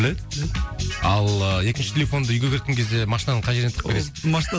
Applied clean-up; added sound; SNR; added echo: none; none; none; none.